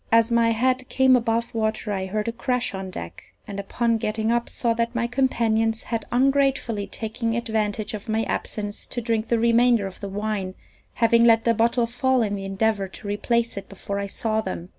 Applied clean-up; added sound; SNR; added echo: none; none; none; none.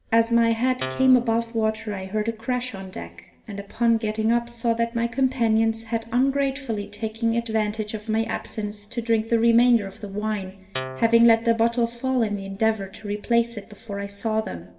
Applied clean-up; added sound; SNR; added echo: none; Guitar; 12 dB; reverberation time 1.6 s.